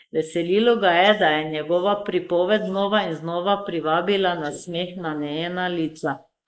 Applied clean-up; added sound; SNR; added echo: neural mask model Resemble Enhance denoiser.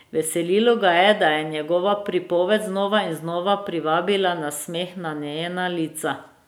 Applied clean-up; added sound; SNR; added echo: none; none; none; none.